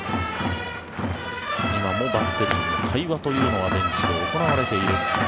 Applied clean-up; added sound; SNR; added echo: none; none; none; none.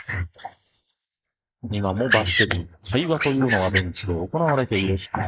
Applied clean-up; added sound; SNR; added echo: neural mask model Resemble Enhance denoiser.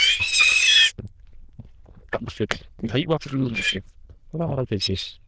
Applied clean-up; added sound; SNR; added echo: neural diffusion model UNIVERSE++.